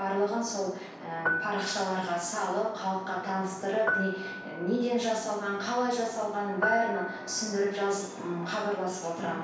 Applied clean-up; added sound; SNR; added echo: none; Piano; 5 dB; reverberation time 0.7 s.